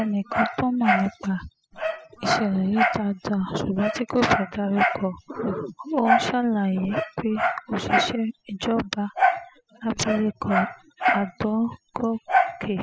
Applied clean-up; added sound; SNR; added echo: classical method spectral subtraction.